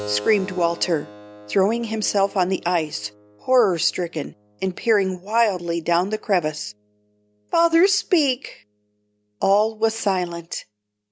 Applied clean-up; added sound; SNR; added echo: none; Keyboard (musical); 20 dB; none.